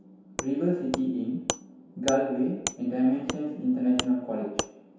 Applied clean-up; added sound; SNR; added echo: none; Wood; 9 dB; reverberation time 0.8 s.